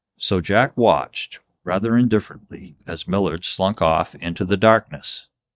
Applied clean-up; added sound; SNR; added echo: neural mask model DeepFilterNet 3.